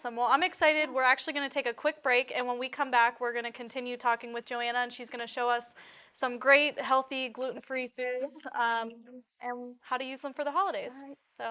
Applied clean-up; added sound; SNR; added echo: neural mask model Resemble Enhance denoiser.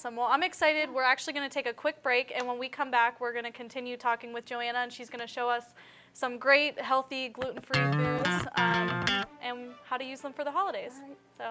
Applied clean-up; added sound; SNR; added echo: none; Electric guitar; 0 dB; none.